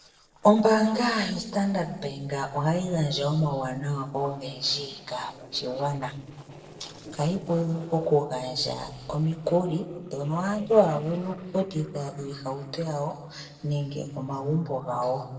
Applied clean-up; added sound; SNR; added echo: neural separator model SepFormer DNS4.